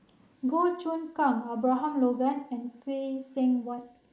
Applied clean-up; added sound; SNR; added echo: neural mask model Resemble Enhance denoiser.